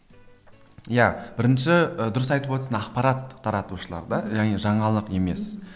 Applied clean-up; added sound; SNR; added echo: none; none; none; none.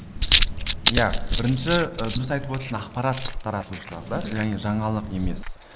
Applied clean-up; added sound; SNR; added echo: neural mask model Resemble Enhance denoiser.